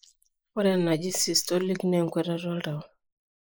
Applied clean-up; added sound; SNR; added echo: neural mask model Resemble Enhance denoiser.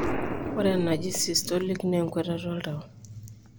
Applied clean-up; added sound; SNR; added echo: none; Explosion; 6 dB; none.